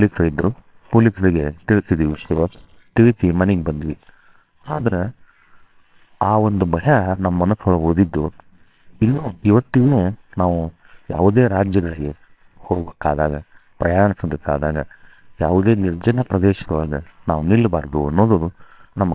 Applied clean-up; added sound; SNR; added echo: neural separator model SepFormer WHAMR!.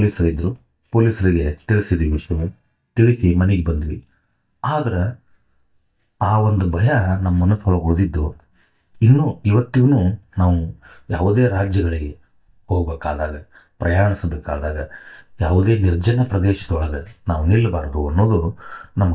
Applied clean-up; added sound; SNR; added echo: neural mask model DeepFilterNet 3.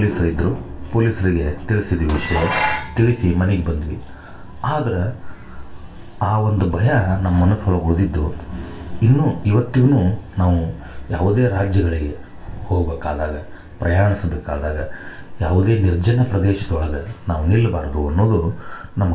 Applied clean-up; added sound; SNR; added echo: none; Dishes, pots, and pans; 8 dB; reverberation time 0.3 s.